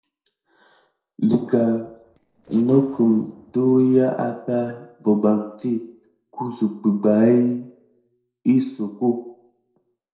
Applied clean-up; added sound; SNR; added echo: neural separator model SepFormer DNS4.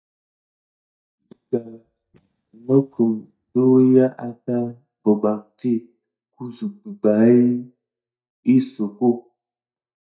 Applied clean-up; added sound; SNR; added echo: neural mask model DeepFilterNet 3.